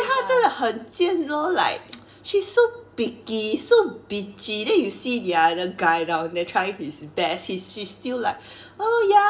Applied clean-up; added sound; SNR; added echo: none; none; none; reverberation time 0.5 s.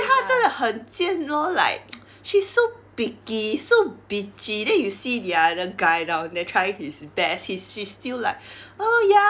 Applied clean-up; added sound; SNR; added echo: none; none; none; none.